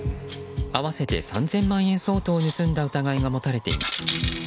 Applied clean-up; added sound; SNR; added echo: none; Coin (dropping); 10 dB; none.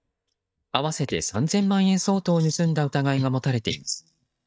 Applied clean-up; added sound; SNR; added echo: neural mask model DeepFilterNet 3.